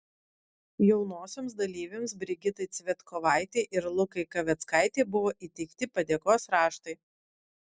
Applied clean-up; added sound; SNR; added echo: none; none; none; none.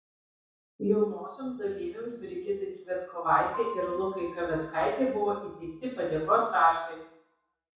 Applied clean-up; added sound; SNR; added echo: none; Piano; 15 dB; reverberation time 0.7 s.